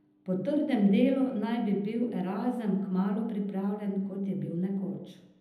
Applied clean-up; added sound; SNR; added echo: none; none; none; reverberation time 0.8 s.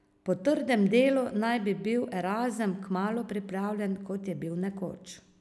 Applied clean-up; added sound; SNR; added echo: none; none; none; none.